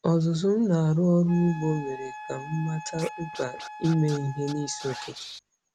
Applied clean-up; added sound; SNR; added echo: none; Scratching (performance technique) + Wind instrument, woodwind instrument; 15 dB; none.